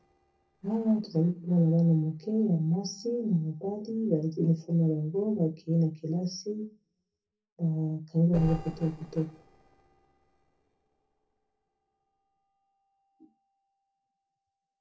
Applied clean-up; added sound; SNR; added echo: neural separator model SepFormer DNS4.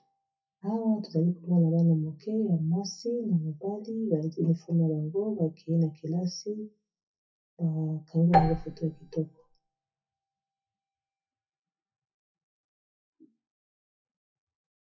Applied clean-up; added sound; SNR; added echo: classical method WPE with log-MMSE.